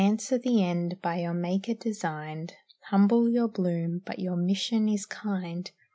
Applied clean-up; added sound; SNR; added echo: none; none; none; none.